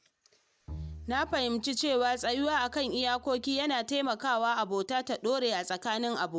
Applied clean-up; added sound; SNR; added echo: none; Bowed string instrument; 17 dB; none.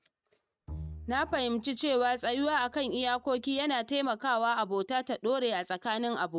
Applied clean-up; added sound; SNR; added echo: neural mask model RNNoise.